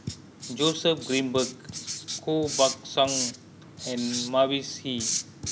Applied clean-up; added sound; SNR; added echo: none; Writing; 6 dB; none.